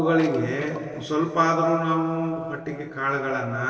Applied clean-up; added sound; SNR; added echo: neural separator model SepFormer DNS4.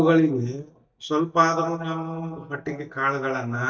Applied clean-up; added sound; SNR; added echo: neural mask model DeepFilterNet 3.